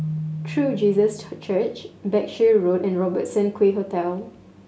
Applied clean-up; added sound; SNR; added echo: none; Keyboard (musical); 13 dB; none.